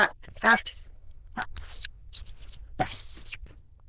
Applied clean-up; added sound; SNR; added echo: neural diffusion model UNIVERSE++.